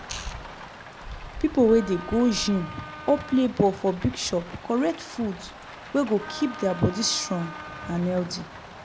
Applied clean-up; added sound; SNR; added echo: none; Wind instrument, woodwind instrument + Rain; 13 dB; none.